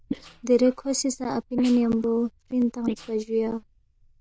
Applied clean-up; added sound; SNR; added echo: neural diffusion model UNIVERSE++.